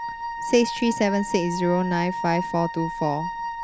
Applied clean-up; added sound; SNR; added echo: none; Wind instrument, woodwind instrument; 6 dB; none.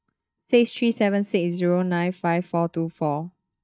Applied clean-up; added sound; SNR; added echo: neural mask model DeepFilterNet 3.